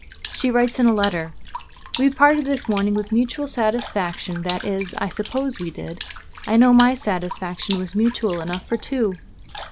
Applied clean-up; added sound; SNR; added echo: none; Water / Splash, splatter; 12 dB; none.